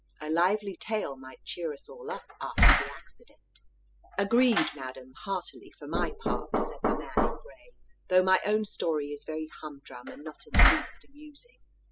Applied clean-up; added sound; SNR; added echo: classical method spectral subtraction.